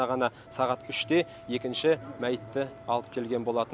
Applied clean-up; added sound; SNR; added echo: none; Mechanisms + Wind instrument, woodwind instrument; 18 dB; none.